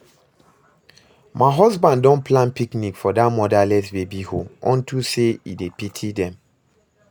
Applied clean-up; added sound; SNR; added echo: none; none; none; none.